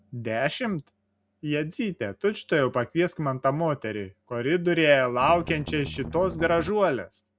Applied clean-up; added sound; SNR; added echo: none; Strum; 11 dB; none.